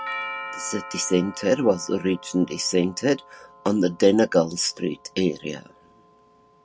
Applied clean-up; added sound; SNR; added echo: none; Doorbell; 15 dB; none.